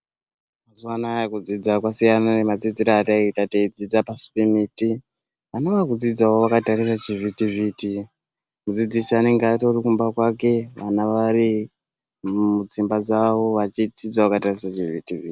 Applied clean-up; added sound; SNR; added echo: none; none; none; none.